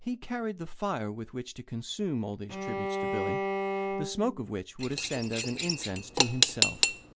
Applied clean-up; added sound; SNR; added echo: none; Cutlery, silverware / Dishes, pots, and pans + Bowed string instrument; -3 dB; none.